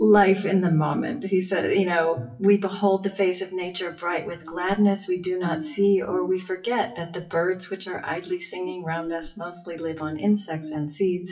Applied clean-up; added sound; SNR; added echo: classical method WPE with log-MMSE.